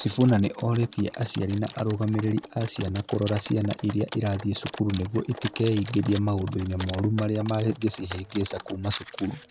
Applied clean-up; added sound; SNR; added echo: none; Typing; 15 dB; none.